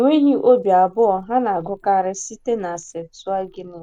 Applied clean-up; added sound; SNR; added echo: neural mask model Resemble Enhance denoiser.